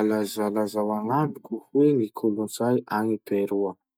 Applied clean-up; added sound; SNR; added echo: neural mask model DeepFilterNet 3.